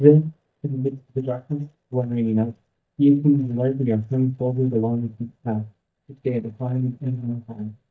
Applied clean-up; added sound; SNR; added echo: neural mask model DeepFilterNet 3.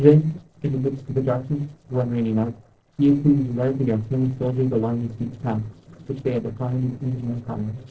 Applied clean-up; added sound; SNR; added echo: neural separator model SepFormer DNS4.